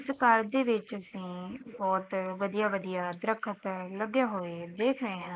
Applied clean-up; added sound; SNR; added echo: neural mask model Resemble Enhance denoiser.